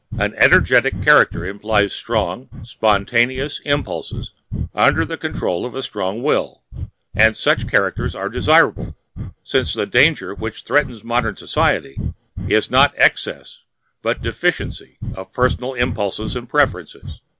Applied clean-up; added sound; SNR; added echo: none; Breathing; 9 dB; none.